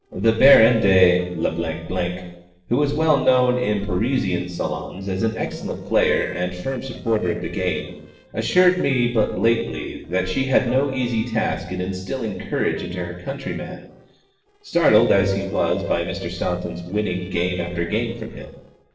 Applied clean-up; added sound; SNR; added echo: neural separator model SepFormer DNS4.